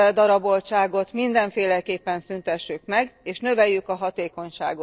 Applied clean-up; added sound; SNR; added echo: neural separator model SepFormer DNS4.